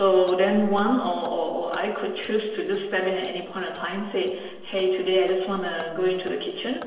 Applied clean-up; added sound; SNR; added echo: neural separator model SepFormer DNS4.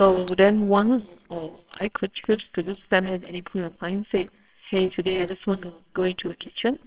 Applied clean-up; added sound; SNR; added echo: neural separator model SepFormer WHAMR!.